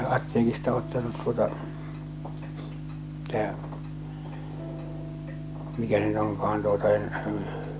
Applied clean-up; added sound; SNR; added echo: none; Piano + Piano; 20 dB; none.